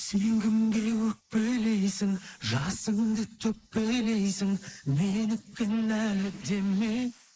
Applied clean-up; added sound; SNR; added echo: neural mask model Resemble Enhance denoiser.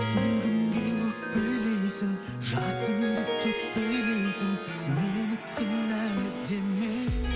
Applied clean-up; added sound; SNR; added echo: none; Harp; 8 dB; none.